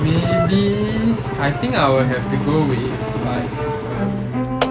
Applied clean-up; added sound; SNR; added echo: none; Engine; 2 dB; none.